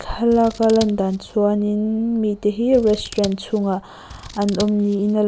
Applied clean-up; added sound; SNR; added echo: none; Scissors; 18 dB; none.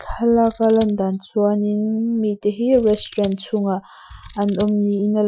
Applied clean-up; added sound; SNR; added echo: classical method Wiener filter.